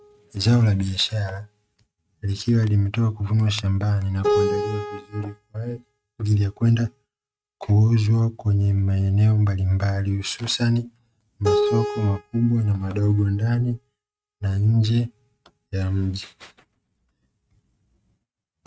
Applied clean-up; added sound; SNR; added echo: neural mask model RNNoise.